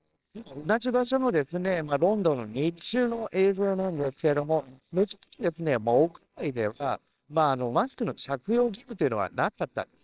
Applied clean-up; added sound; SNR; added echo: neural separator model SepFormer WHAMR!.